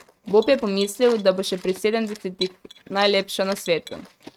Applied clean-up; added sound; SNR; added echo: neural mask model RNNoise.